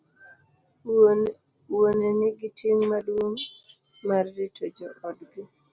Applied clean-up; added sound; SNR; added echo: none; none; none; none.